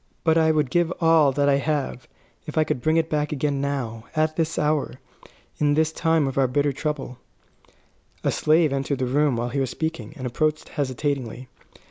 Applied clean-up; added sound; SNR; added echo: none; none; none; none.